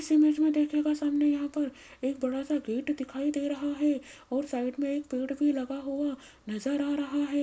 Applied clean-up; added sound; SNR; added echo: none; none; none; none.